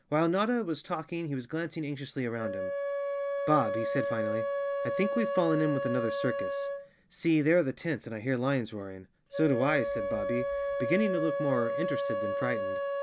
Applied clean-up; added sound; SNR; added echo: none; Wind instrument, woodwind instrument; 3 dB; none.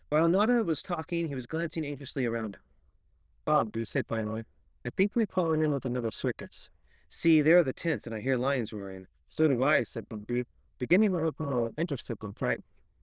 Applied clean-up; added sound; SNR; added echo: neural diffusion model UNIVERSE++.